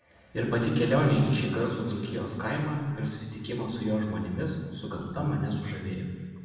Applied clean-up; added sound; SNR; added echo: none; none; none; reverberation time 1.5 s.